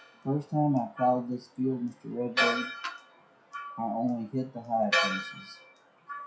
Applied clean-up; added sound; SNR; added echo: classical method WPE with log-MMSE.